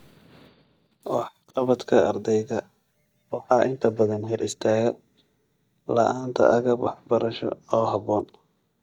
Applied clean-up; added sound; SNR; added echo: neural mask model DeepFilterNet 3.